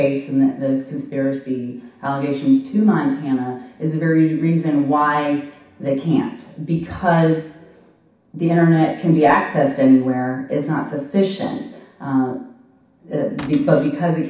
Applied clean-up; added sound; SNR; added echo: none; Cupboard open or close / Door; 19 dB; reverberation time 0.6 s.